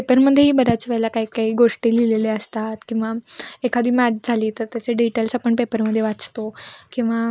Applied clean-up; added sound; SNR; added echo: neural mask model Resemble Enhance denoiser.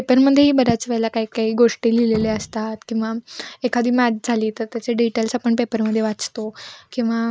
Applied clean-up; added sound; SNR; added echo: neural mask model RNNoise.